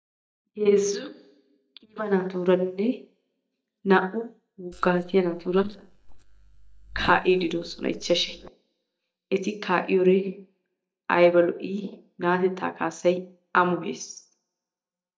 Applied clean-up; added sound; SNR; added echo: neural mask model DeepFilterNet 3.